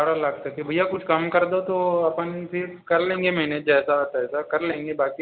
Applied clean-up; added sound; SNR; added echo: none; none; none; none.